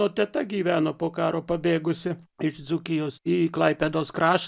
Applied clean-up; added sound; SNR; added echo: none; none; none; none.